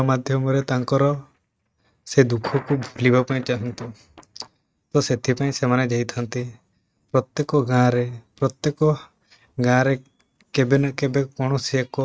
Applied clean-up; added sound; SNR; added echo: neural mask model RNNoise.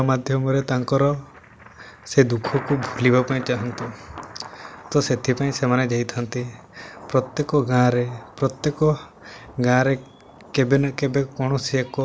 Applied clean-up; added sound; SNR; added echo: none; Thunder; 18 dB; none.